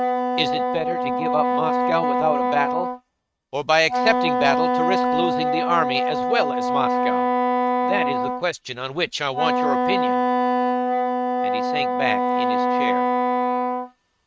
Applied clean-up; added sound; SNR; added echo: neural mask model RNNoise.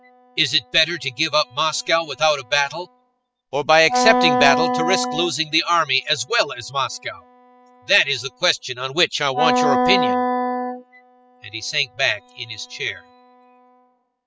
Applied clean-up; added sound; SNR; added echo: classical method spectral subtraction.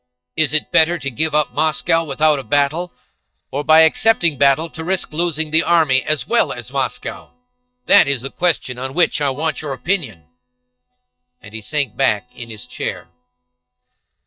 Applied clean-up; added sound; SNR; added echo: neural mask model DeepFilterNet 3.